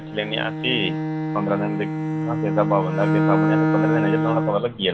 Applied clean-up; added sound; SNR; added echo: none; Bowed string instrument; -3 dB; none.